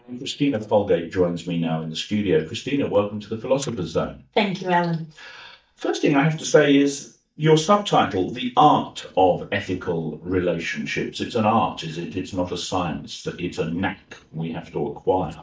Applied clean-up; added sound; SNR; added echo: neural mask model DeepFilterNet 3.